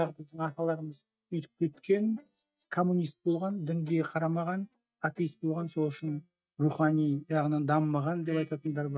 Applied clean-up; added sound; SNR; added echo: neural mask model DeepFilterNet 3.